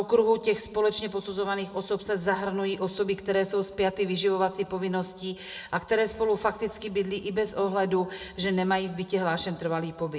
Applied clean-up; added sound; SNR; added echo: none; none; none; reverberation time 0.8 s.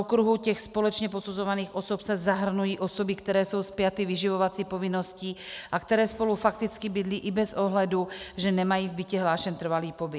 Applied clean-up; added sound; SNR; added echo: none; none; none; none.